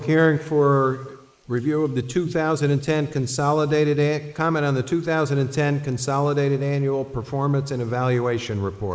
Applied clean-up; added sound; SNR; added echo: neural mask model Resemble Enhance denoiser.